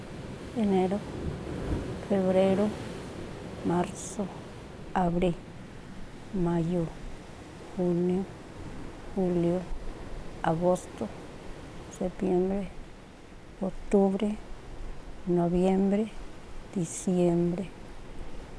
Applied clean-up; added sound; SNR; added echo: none; Waves, surf; 9 dB; none.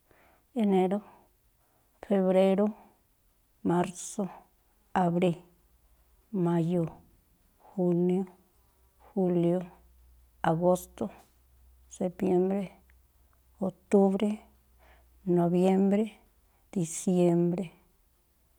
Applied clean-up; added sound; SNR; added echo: none; none; none; none.